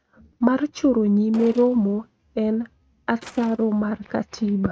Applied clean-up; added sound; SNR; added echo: neural mask model RNNoise.